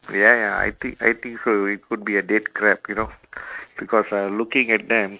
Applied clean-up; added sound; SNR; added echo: neural mask model RNNoise.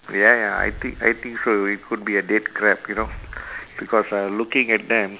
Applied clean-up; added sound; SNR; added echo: none; Boom; 20 dB; none.